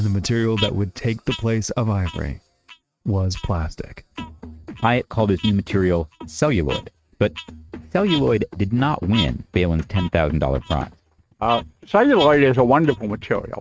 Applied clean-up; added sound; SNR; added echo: neural mask model RNNoise.